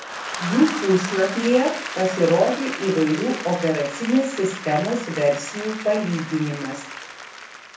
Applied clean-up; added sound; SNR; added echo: none; Applause / Crowd; 10 dB; reverberation time 0.5 s.